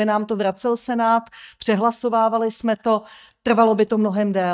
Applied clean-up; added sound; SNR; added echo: neural mask model DeepFilterNet 3.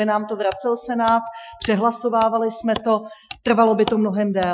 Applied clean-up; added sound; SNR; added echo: classical method Wiener filter.